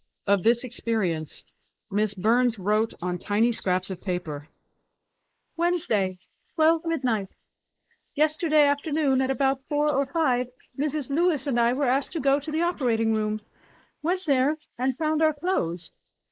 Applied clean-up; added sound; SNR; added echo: neural mask model Resemble Enhance denoiser.